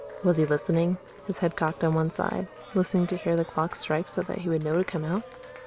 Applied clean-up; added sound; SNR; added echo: none; Cheering; 17 dB; none.